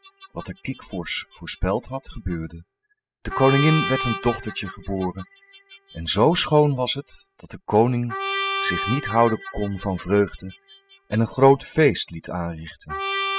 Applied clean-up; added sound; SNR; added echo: classical method spectral subtraction.